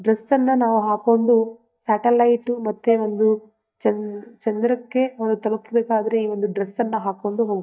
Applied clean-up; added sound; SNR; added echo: neural mask model DeepFilterNet 3.